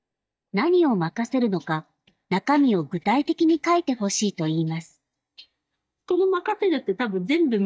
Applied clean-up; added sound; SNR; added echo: neural mask model DeepFilterNet 3.